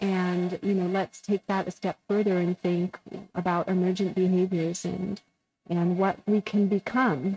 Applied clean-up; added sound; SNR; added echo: neural mask model RNNoise.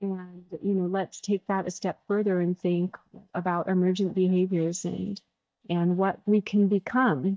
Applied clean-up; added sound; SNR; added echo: neural mask model DeepFilterNet 3.